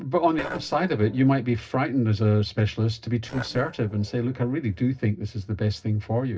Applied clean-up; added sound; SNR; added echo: neural separator model SepFormer DNS4.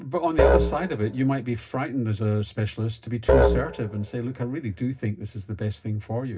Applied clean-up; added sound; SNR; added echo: none; Musical instrument; -1 dB; reverberation time 0.4 s.